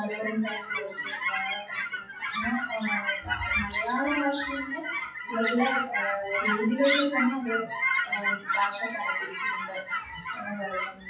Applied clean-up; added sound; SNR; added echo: classical method WPE with log-MMSE.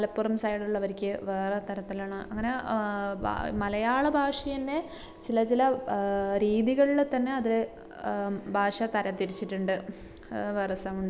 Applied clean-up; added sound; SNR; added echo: none; none; none; none.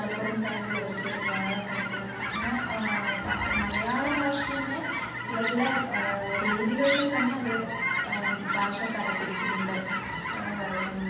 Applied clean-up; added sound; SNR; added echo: none; Chirp, tweet / Fowl; 0 dB; reverberation time 1.1 s.